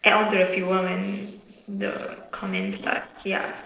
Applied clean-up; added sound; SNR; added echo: neural separator model SepFormer DNS4.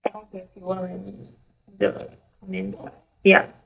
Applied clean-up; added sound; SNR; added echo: neural mask model DeepFilterNet 3.